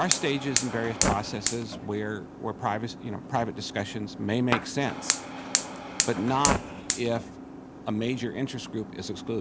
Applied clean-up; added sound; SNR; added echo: none; Fire; 2 dB; none.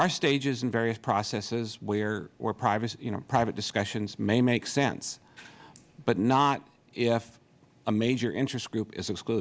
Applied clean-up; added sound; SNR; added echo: none; none; none; none.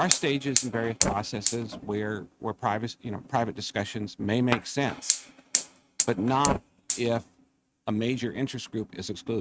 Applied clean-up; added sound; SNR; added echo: neural mask model RNNoise.